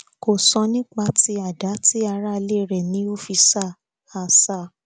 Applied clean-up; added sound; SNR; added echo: none; none; none; none.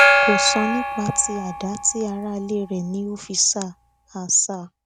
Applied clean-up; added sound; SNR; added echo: none; Gong; -1 dB; none.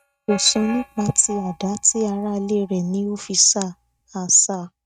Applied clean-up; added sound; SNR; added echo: neural mask model RNNoise.